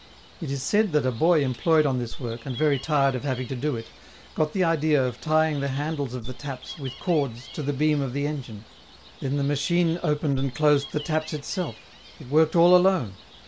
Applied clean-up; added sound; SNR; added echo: none; Gull, seagull; 16 dB; none.